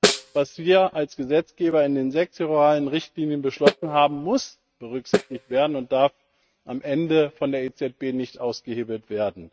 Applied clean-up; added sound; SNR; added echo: neural mask model RNNoise.